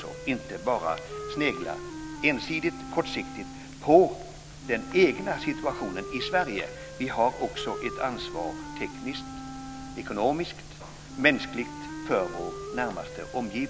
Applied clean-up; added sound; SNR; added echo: none; Wind instrument, woodwind instrument; 11 dB; none.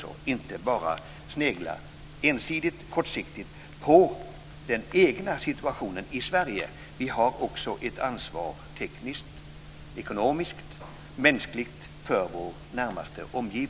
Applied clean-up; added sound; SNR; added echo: none; none; none; none.